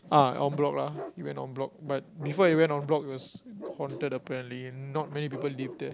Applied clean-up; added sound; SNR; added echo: none; Bark; 17 dB; none.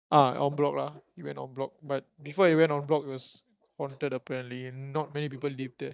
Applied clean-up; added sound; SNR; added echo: neural mask model DeepFilterNet 3.